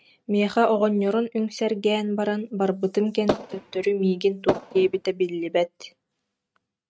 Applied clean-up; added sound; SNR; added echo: neural mask model RNNoise.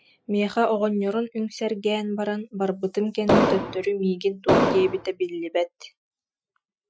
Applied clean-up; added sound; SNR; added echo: classical method Wiener filter.